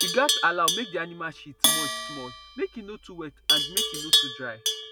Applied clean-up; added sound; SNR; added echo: none; Livestock, farm animals, working animals + Bell; -3 dB; none.